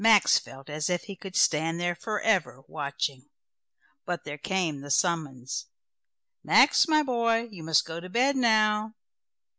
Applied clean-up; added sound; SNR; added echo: none; none; none; none.